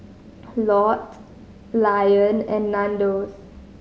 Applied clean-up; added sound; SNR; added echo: none; none; none; none.